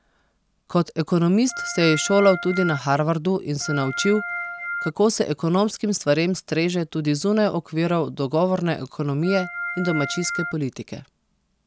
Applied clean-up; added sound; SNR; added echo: none; Organ; 7 dB; none.